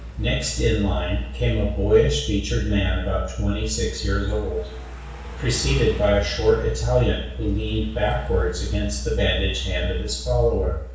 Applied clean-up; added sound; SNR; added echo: none; Car passing by; 20 dB; reverberation time 0.6 s.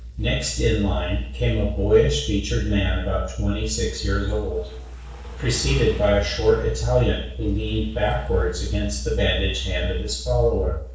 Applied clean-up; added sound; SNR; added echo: neural separator model SepFormer DNS4.